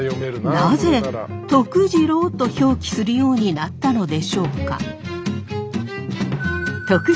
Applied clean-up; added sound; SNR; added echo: none; none; none; none.